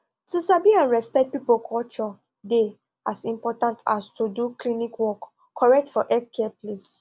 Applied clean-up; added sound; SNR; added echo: none; none; none; none.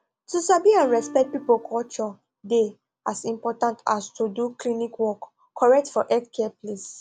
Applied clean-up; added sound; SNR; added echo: none; Acoustic guitar; 15 dB; none.